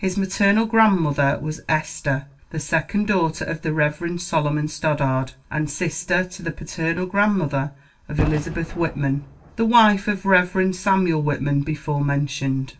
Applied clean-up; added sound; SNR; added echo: none; Boom; 12 dB; reverberation time 0.2 s.